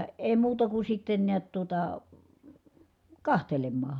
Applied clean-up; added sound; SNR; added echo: none; none; none; none.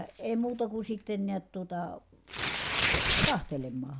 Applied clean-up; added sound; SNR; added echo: none; Tearing; -4 dB; none.